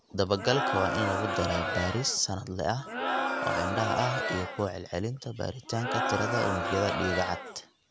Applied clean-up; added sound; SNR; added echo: none; Crowd; 0 dB; none.